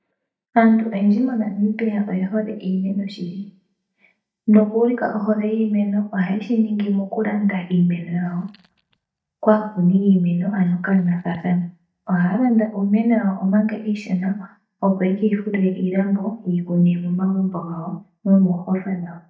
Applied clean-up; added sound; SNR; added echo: neural mask model DeepFilterNet 3.